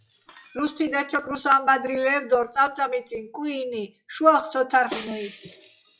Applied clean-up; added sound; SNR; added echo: classical method log-MMSE.